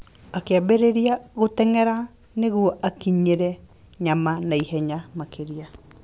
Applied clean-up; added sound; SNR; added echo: none; none; none; none.